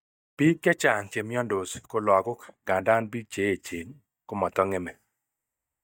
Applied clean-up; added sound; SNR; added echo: neural mask model DeepFilterNet 3.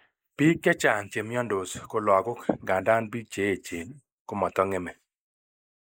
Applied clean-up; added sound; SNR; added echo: neural mask model Resemble Enhance denoiser.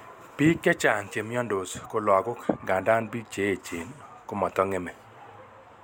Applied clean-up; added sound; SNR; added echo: none; none; none; none.